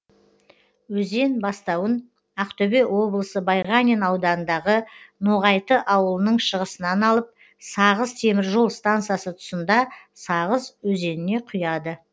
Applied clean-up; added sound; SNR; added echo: none; none; none; none.